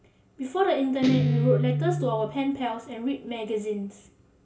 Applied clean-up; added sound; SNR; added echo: none; Guitar; 2 dB; reverberation time 0.2 s.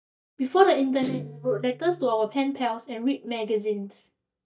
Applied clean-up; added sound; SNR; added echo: neural mask model DeepFilterNet 3.